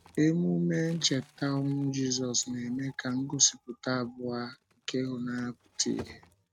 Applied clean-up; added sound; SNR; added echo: neural mask model RNNoise.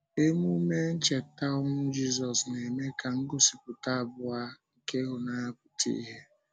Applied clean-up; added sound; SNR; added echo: none; none; none; none.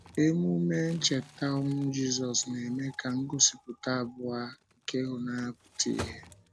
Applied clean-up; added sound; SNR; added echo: none; Crumpling, crinkling; 19 dB; none.